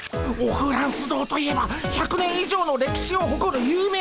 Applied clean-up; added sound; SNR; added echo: none; none; none; none.